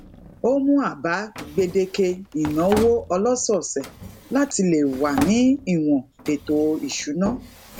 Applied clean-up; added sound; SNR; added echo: none; Drawer open or close; 14 dB; none.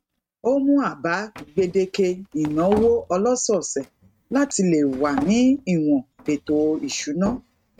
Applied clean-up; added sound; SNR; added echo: neural mask model RNNoise.